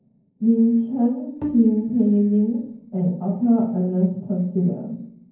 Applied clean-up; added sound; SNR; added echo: neural separator model SepFormer DNS4.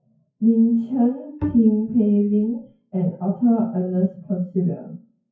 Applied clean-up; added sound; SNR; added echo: classical method WPE with log-MMSE.